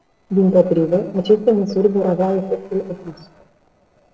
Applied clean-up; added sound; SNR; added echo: neural separator model SepFormer DNS4.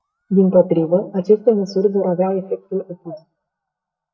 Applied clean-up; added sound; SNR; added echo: neural mask model DeepFilterNet 3.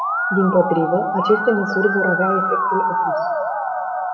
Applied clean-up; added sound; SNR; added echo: none; Musical instrument; 0 dB; reverberation time 1.0 s.